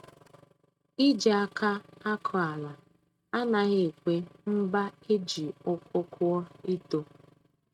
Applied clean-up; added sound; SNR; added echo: neural mask model RNNoise.